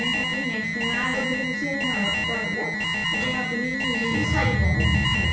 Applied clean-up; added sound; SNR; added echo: none; Alarm; -1 dB; reverberation time 0.6 s.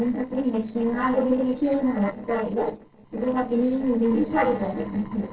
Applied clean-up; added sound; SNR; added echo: neural separator model SepFormer DNS4.